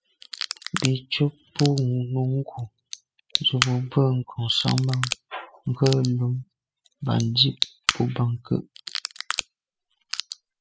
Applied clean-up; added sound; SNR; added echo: classical method spectral subtraction.